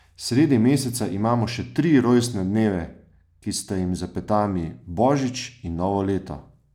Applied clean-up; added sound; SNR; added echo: none; none; none; none.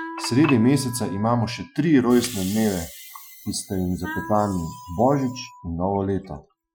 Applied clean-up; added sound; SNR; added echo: classical method Wiener filter.